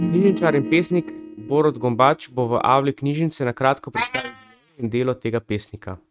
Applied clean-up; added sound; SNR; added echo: neural mask model RNNoise.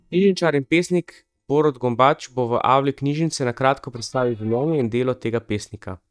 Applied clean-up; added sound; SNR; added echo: neural mask model DeepFilterNet 3.